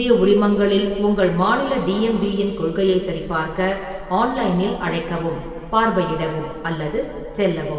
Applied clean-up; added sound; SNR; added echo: none; none; none; reverberation time 2.1 s.